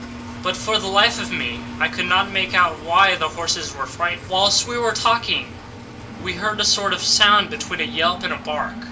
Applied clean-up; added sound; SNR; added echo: none; Engine; 13 dB; reverberation time 0.2 s.